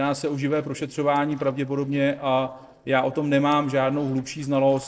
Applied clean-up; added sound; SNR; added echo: neural separator model SepFormer DNS4.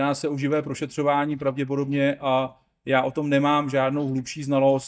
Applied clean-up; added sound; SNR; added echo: neural mask model DeepFilterNet 3.